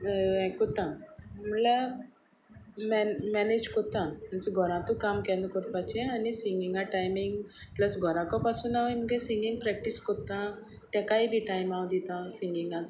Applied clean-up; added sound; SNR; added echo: none; none; none; none.